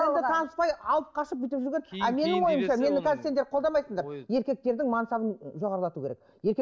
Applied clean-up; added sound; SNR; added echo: none; none; none; none.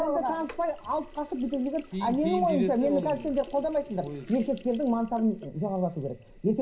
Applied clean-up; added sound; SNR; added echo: none; Sink (filling or washing); 19 dB; reverberation time 0.4 s.